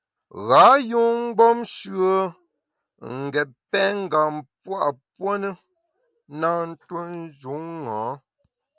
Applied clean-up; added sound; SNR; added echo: none; none; none; none.